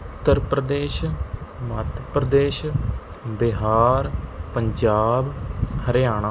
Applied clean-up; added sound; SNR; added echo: none; none; none; none.